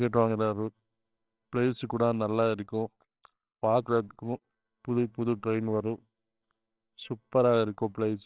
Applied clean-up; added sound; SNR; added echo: neural separator model SepFormer WHAMR!.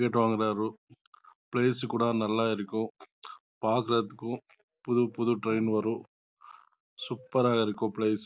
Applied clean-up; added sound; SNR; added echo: none; none; none; none.